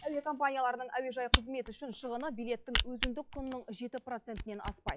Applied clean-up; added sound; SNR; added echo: classical method log-MMSE.